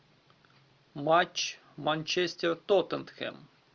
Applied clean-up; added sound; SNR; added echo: none; none; none; none.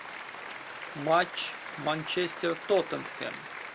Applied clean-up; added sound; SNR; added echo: none; Applause; 9 dB; none.